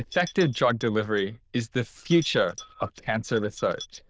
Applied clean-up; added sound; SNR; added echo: neural diffusion model UNIVERSE++.